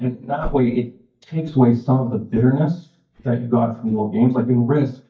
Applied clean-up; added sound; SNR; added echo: neural mask model DeepFilterNet 3.